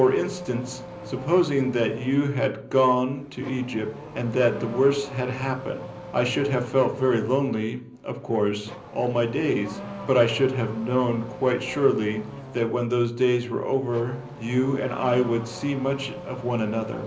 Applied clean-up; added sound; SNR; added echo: none; Accelerating, revving, vroom / Car; 15 dB; reverberation time 0.5 s.